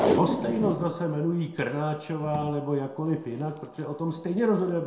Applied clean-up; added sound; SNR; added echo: none; Packing tape, duct tape; 6 dB; reverberation time 0.5 s.